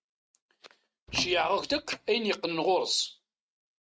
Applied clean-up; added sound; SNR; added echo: neural mask model RNNoise.